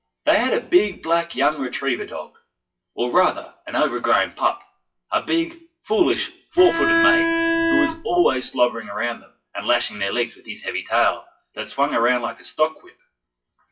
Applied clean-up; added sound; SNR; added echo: classical method WPE with log-MMSE.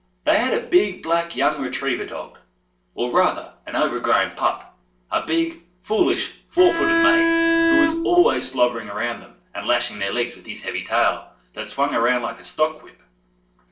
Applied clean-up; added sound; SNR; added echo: neural separator model SepFormer DNS4.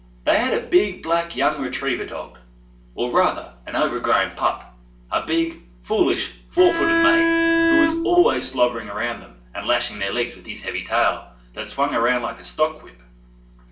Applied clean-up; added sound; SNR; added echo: none; Bowed string instrument; -3 dB; reverberation time 0.4 s.